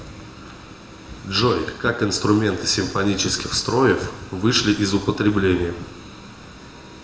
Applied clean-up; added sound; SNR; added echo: none; none; none; reverberation time 0.9 s.